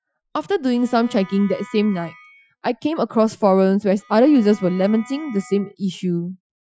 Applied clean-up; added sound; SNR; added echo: classical method Wiener filter.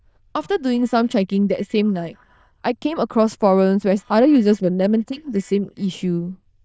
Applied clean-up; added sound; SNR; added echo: neural diffusion model UNIVERSE++.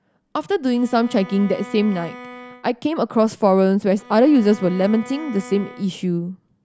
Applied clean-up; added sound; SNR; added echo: none; Bowed string instrument; 19 dB; none.